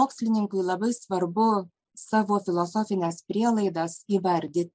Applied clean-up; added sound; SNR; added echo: none; none; none; none.